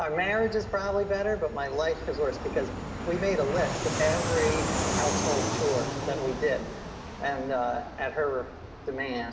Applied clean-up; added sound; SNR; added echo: none; Fixed-wing aircraft, airplane; 4 dB; reverberation time 2.7 s.